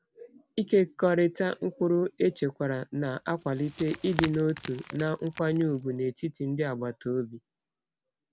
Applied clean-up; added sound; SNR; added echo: none; Wood; 10 dB; none.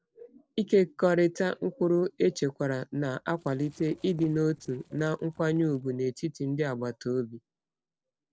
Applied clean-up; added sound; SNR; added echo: neural separator model SepFormer DNS4.